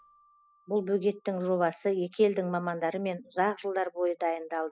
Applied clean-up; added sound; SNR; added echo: classical method spectral subtraction.